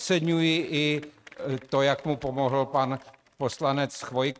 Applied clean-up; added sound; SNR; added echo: neural mask model RNNoise.